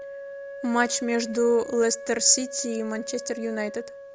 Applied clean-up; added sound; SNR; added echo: none; Wind instrument, woodwind instrument; 12 dB; none.